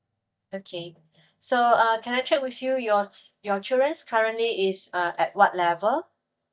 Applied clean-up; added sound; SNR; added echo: neural mask model DeepFilterNet 3.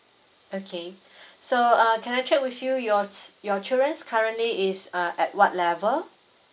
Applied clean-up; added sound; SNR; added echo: none; none; none; none.